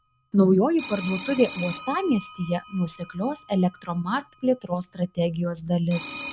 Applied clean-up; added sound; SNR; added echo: none; Telephone; 10 dB; none.